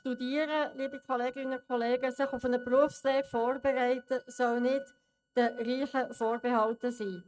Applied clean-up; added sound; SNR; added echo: neural mask model RNNoise.